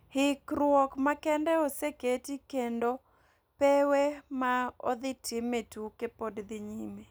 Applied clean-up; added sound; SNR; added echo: none; none; none; none.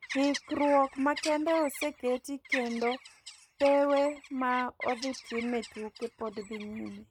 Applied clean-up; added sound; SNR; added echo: neural mask model RNNoise.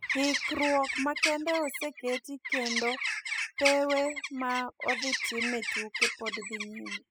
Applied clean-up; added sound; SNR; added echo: classical method spectral subtraction.